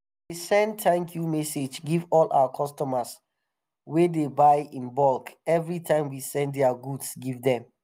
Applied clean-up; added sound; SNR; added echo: none; none; none; none.